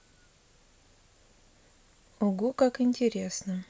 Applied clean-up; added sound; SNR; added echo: none; none; none; none.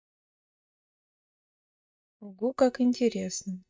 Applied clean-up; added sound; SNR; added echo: neural mask model DeepFilterNet 3.